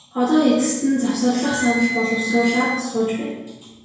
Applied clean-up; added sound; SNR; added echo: none; Wind instrument, woodwind instrument; 10 dB; reverberation time 1.0 s.